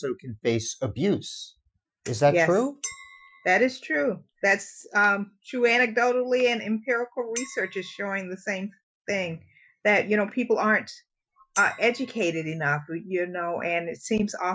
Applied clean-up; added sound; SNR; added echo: classical method Wiener filter.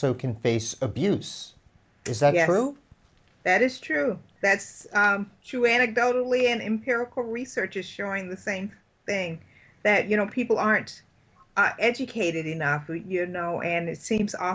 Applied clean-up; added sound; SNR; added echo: none; none; none; none.